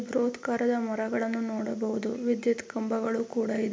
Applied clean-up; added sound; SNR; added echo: none; none; none; none.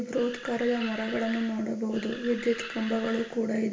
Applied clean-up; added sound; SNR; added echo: none; Animal; 13 dB; reverberation time 1.1 s.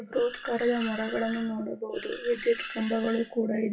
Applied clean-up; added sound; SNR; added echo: classical method WPE with log-MMSE.